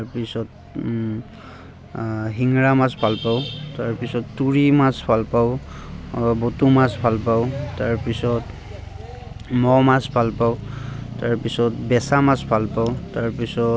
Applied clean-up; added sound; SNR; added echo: none; none; none; none.